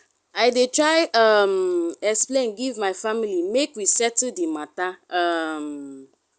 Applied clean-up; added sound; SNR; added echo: none; none; none; none.